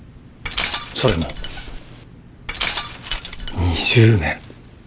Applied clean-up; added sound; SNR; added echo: none; Glass; 7 dB; none.